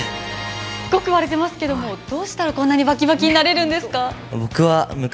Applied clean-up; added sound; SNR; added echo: none; none; none; none.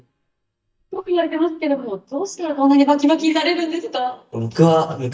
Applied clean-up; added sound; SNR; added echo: neural mask model DeepFilterNet 3.